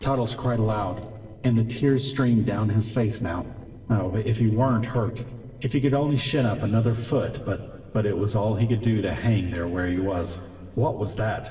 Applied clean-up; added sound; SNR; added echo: neural separator model SepFormer DNS4.